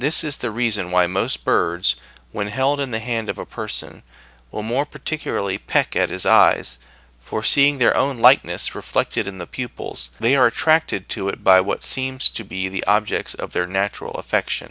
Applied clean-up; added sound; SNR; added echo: none; none; none; none.